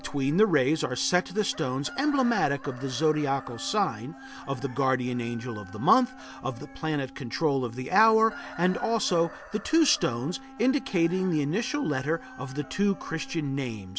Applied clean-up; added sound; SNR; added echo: none; Chicken, rooster + Wind instrument, woodwind instrument; 18 dB; none.